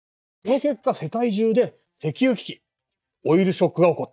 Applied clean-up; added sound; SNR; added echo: neural mask model DeepFilterNet 3.